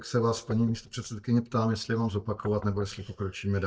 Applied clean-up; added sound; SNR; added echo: neural mask model DeepFilterNet 3.